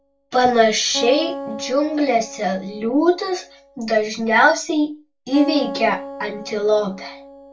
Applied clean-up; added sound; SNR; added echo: none; Acoustic guitar; 13 dB; reverberation time 0.2 s.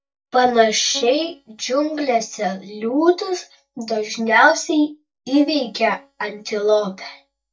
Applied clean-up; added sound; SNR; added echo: neural mask model DeepFilterNet 3.